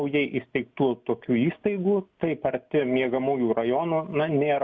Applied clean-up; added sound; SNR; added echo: none; none; none; none.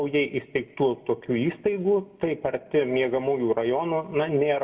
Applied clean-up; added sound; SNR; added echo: none; none; none; reverberation time 1.0 s.